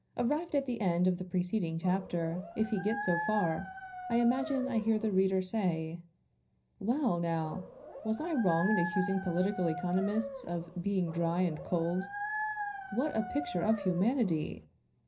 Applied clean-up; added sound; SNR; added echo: none; Dog; 9 dB; reverberation time 0.4 s.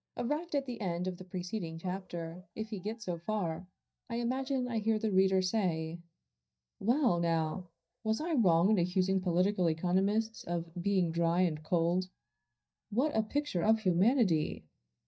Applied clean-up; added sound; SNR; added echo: neural mask model DeepFilterNet 3.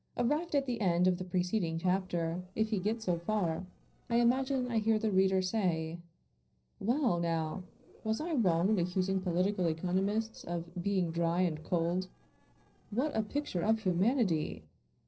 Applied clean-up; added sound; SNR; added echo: neural separator model SepFormer DNS4.